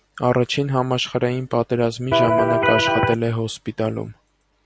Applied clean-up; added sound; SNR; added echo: none; Electric guitar; -4 dB; none.